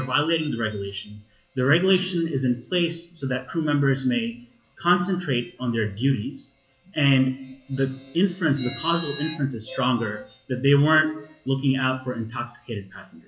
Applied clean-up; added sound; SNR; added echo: classical method WPE with log-MMSE.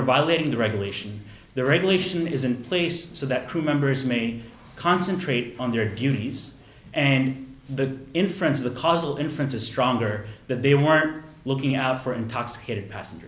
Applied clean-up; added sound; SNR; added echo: none; none; none; none.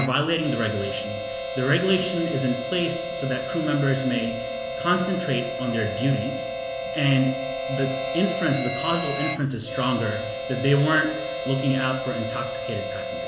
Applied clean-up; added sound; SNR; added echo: none; Harmonica; 5 dB; reverberation time 1.6 s.